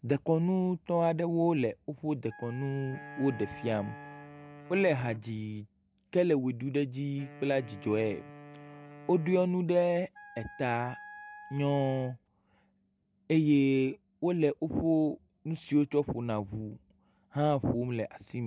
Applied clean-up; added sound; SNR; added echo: none; Wind instrument, woodwind instrument + Wind instrument, woodwind instrument; 18 dB; none.